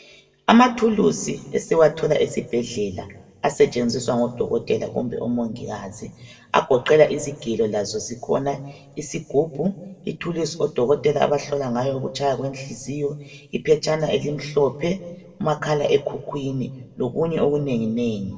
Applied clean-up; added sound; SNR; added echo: none; none; none; reverberation time 0.9 s.